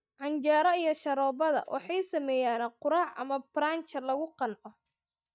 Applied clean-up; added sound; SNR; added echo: neural mask model DeepFilterNet 3.